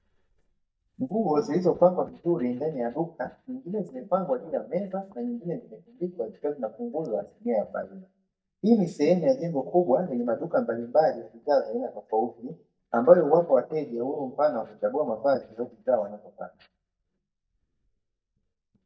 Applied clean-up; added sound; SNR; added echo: neural mask model DeepFilterNet 3.